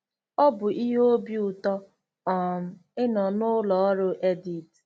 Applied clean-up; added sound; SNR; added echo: none; none; none; none.